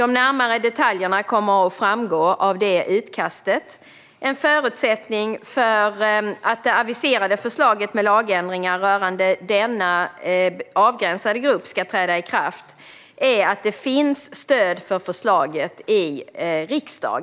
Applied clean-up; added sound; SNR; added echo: none; none; none; none.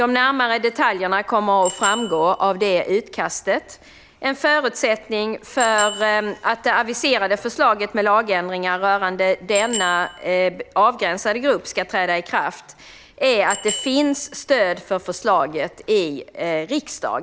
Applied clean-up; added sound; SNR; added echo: none; Bicycle bell; 16 dB; none.